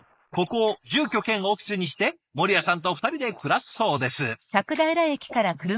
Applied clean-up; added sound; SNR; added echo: neural mask model Resemble Enhance denoiser.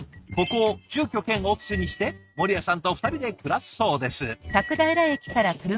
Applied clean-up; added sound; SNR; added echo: neural mask model RNNoise.